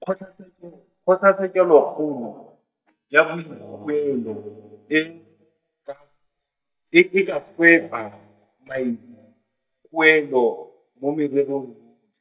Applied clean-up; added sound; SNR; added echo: neural mask model DeepFilterNet 3.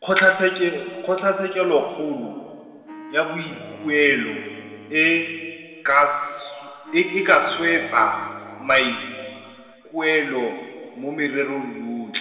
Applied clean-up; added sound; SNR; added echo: none; Wind instrument, woodwind instrument; 20 dB; reverberation time 2.5 s.